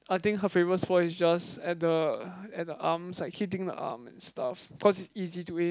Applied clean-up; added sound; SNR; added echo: none; none; none; none.